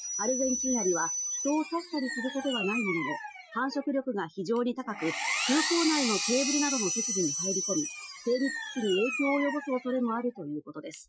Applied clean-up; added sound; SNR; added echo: classical method Wiener filter.